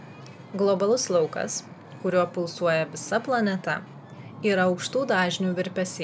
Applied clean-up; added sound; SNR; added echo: none; Wind / Ocean; 17 dB; none.